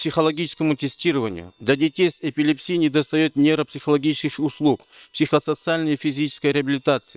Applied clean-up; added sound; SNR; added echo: neural separator model SepFormer WHAM!.